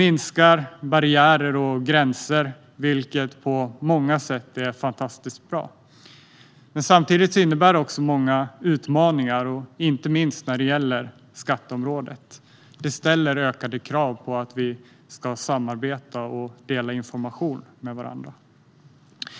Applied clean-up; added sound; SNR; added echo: none; none; none; none.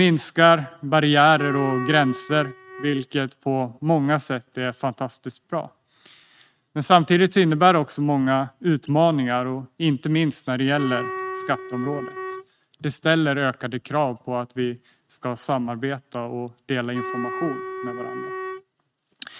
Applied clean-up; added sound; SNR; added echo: neural mask model RNNoise.